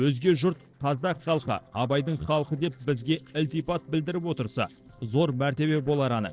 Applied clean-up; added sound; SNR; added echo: neural separator model SepFormer DNS4.